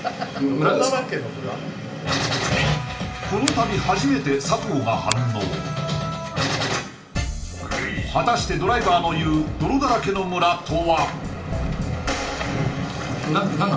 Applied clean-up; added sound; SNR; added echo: none; Finger snapping; 13 dB; reverberation time 0.6 s.